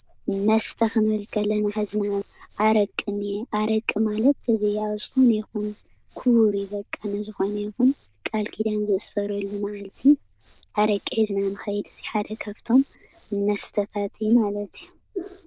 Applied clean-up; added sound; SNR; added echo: neural diffusion model UNIVERSE++.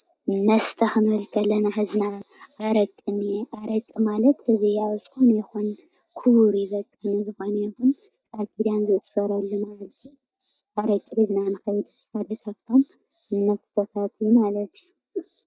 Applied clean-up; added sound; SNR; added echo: neural mask model DeepFilterNet 3.